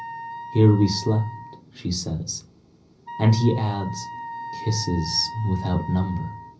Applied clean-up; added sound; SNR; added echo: none; Wind instrument, woodwind instrument; 13 dB; reverberation time 0.5 s.